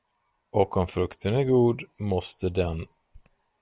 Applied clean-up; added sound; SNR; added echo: none; none; none; none.